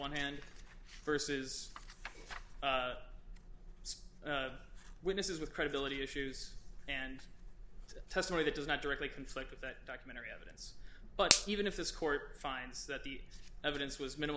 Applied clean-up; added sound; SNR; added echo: none; Finger snapping; -4 dB; none.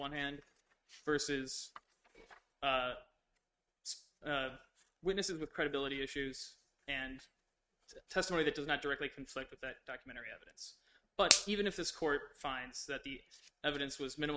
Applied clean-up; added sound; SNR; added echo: neural mask model RNNoise.